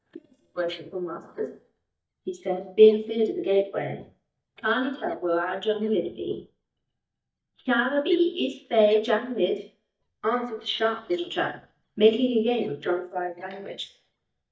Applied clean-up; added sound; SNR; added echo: neural mask model DeepFilterNet 3.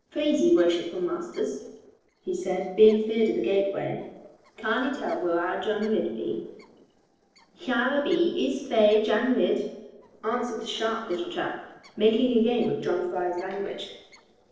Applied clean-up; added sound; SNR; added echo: neural separator model SepFormer DNS4.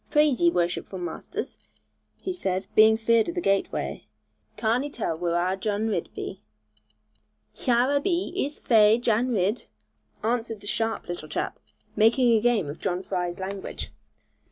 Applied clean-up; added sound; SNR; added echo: none; none; none; none.